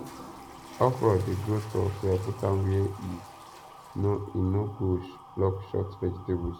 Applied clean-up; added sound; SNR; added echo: none; Toilet flush + Motor vehicle (road) / Siren; 17 dB; none.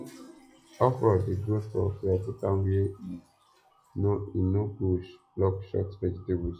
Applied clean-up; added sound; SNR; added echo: classical method log-MMSE.